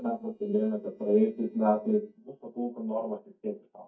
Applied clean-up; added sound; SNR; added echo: neural mask model DeepFilterNet 3.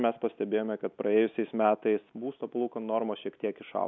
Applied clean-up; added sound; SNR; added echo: none; none; none; none.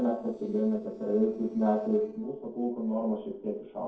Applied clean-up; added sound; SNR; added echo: neural separator model SepFormer DNS4.